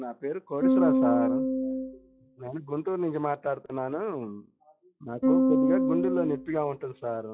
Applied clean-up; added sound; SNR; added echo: classical method log-MMSE.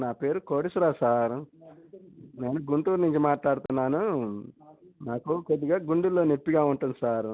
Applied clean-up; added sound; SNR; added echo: none; none; none; none.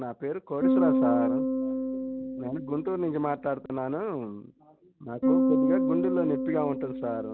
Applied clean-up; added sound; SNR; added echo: none; Bass guitar; -3 dB; none.